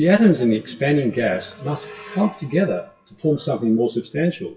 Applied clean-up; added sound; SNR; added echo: classical method WPE with log-MMSE.